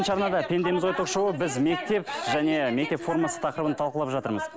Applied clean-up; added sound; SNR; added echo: none; none; none; none.